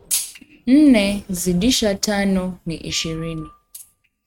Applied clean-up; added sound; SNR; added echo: neural mask model RNNoise.